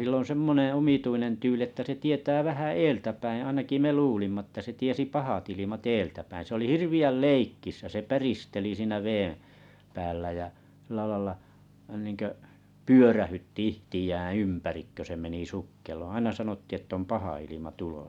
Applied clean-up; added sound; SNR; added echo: none; none; none; none.